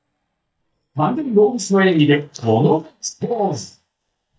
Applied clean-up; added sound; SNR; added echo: neural mask model DeepFilterNet 3.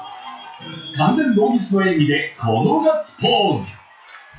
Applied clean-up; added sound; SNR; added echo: classical method WPE with log-MMSE.